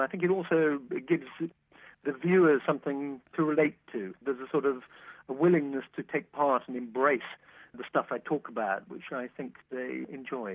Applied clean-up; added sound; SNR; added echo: none; none; none; none.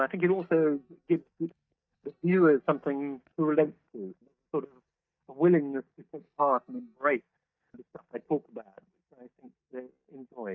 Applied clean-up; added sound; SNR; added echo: neural mask model DeepFilterNet 3.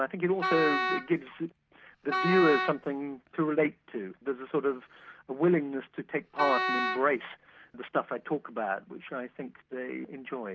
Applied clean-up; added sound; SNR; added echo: none; Wind instrument, woodwind instrument; 1 dB; none.